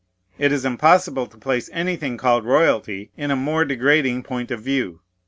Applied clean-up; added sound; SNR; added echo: none; none; none; none.